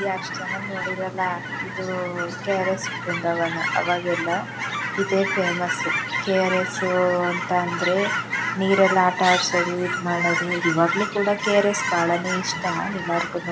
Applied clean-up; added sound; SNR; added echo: none; Chirp, tweet / Fowl; 3 dB; none.